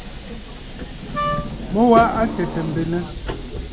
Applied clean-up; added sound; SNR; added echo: none; Wind instrument, woodwind instrument + Subway, metro, underground; 5 dB; none.